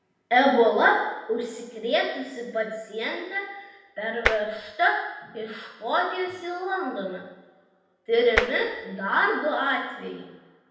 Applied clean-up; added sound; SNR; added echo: none; Tap; 1 dB; reverberation time 0.9 s.